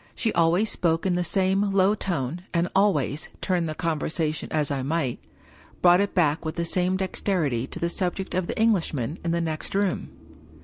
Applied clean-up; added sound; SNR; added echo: none; none; none; none.